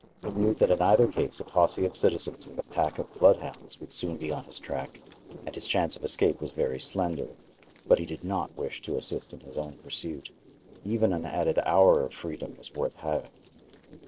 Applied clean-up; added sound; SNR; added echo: neural separator model SepFormer DNS4.